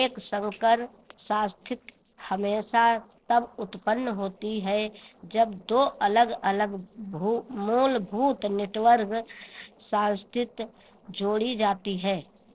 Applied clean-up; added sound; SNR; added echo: neural separator model SepFormer DNS4.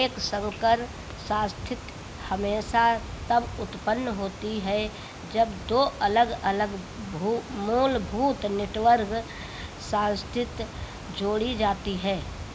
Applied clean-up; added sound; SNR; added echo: none; Wind; 15 dB; none.